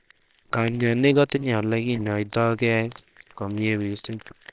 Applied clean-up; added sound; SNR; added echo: neural separator model SepFormer WHAMR!.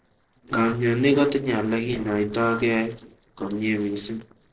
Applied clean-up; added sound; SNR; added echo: neural separator model SepFormer DNS4.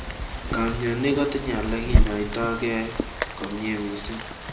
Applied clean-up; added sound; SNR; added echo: none; Rain; -1 dB; reverberation time 0.4 s.